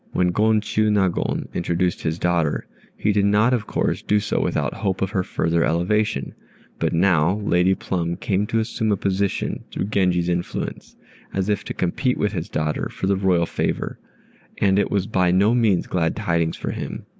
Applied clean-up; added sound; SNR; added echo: none; none; none; none.